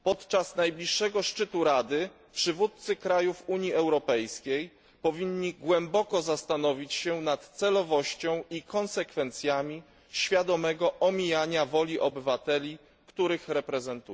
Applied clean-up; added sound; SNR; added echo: none; none; none; none.